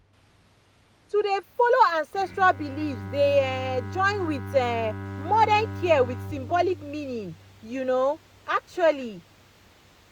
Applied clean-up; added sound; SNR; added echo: none; Bowed string instrument; 12 dB; none.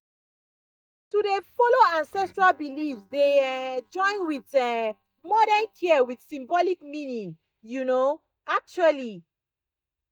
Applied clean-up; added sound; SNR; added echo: neural mask model DeepFilterNet 3.